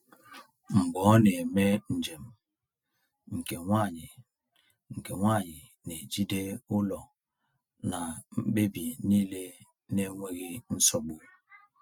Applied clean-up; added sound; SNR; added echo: none; none; none; none.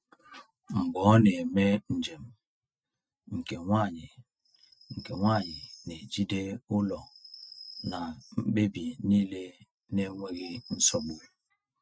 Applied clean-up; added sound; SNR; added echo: neural mask model RNNoise.